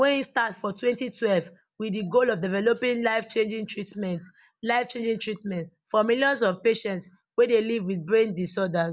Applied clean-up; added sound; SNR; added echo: none; none; none; none.